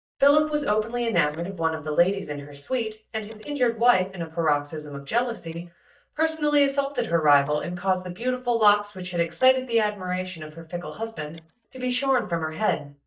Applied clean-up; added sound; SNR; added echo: neural mask model DeepFilterNet 3.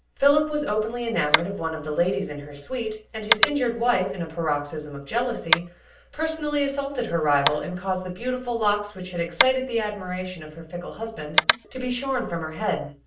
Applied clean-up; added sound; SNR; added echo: none; Tap; 5 dB; reverberation time 0.4 s.